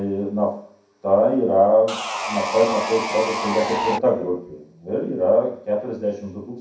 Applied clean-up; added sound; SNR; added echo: none; Sawing; 4 dB; reverberation time 0.6 s.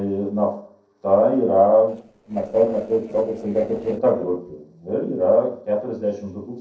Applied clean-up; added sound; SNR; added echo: neural separator model SepFormer DNS4.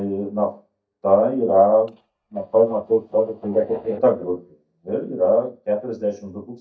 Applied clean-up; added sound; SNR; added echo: neural mask model DeepFilterNet 3.